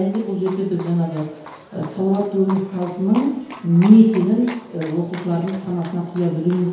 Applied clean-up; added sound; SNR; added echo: none; Livestock, farm animals, working animals; 20 dB; reverberation time 1.0 s.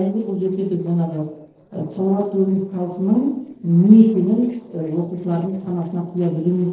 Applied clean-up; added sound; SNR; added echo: neural separator model SepFormer DNS4.